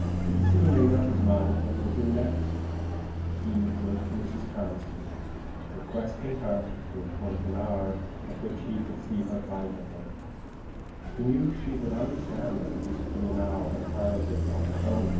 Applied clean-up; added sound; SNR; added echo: none; Car passing by; -2 dB; reverberation time 0.9 s.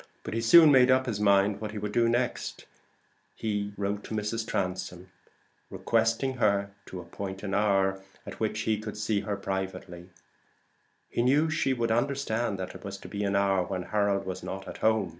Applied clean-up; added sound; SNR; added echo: none; none; none; none.